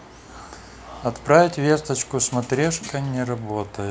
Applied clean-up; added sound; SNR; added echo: none; none; none; none.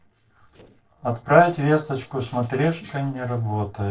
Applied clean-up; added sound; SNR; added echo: neural separator model SepFormer DNS4.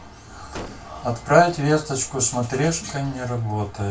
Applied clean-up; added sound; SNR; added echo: none; Gunshot, gunfire; 17 dB; reverberation time 0.2 s.